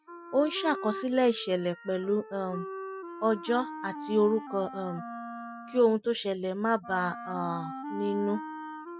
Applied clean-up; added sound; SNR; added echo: classical method spectral subtraction.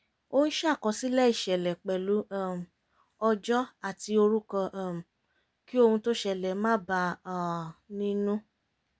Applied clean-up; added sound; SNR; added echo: none; none; none; none.